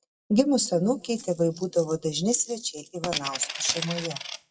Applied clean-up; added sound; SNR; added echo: classical method WPE with log-MMSE.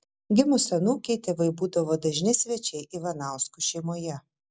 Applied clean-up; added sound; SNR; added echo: none; none; none; none.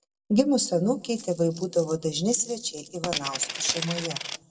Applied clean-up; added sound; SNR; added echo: none; Coin (dropping); 9 dB; reverberation time 1.2 s.